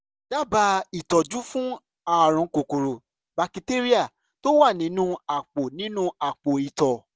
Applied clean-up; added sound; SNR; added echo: none; none; none; none.